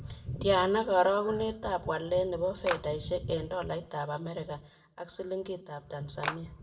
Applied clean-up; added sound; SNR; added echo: none; Clapping; 4 dB; reverberation time 0.5 s.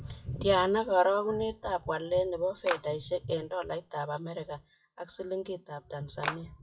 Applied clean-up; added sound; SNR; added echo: classical method WPE with log-MMSE.